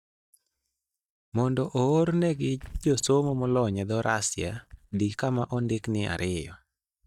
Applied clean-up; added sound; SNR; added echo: neural mask model DeepFilterNet 3.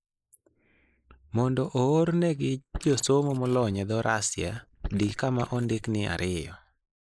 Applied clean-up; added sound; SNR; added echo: neural mask model Resemble Enhance denoiser.